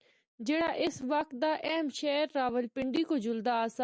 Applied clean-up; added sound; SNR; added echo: none; none; none; none.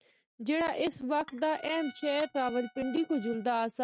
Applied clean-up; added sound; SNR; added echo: neural mask model RNNoise.